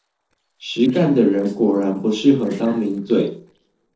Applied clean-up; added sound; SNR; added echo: neural separator model SepFormer DNS4.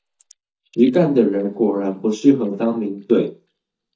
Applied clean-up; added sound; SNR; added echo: neural mask model DeepFilterNet 3.